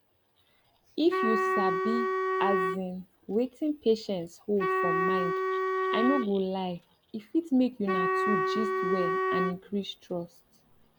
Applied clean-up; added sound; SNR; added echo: none; Wind instrument, woodwind instrument; -1 dB; none.